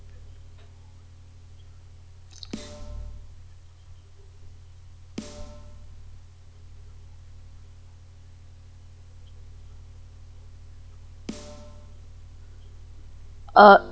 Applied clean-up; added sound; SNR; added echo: none; Snare drum; 19 dB; none.